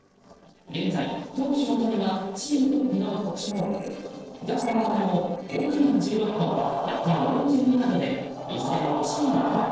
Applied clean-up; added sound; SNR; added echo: neural separator model SepFormer DNS4.